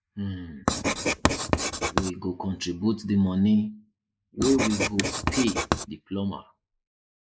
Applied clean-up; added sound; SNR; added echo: neural mask model Resemble Enhance denoiser.